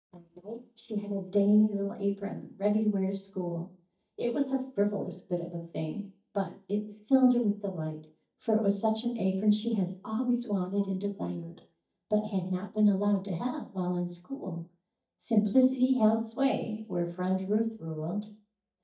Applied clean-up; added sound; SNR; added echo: neural mask model DeepFilterNet 3.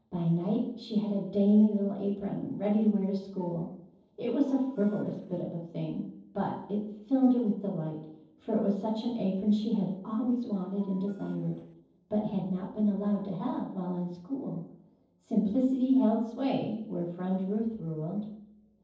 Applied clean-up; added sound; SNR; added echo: neural separator model SepFormer DNS4.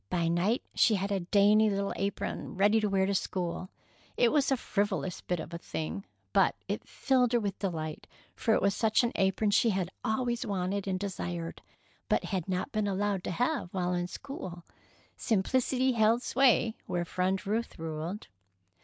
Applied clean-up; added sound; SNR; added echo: none; none; none; none.